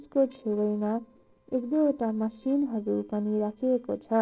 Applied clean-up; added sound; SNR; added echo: neural separator model SepFormer DNS4.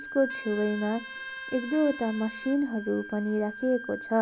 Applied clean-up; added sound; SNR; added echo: none; Wind instrument, woodwind instrument + Trumpet; 12 dB; none.